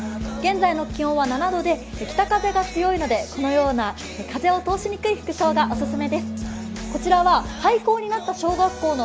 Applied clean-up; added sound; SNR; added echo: none; Bass guitar; 12 dB; none.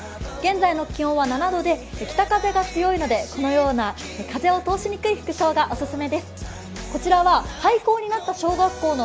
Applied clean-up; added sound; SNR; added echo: none; none; none; none.